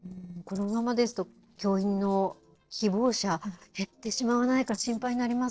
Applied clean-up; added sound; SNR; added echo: neural separator model SepFormer DNS4.